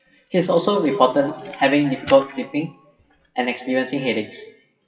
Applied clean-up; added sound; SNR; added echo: classical method WPE with log-MMSE.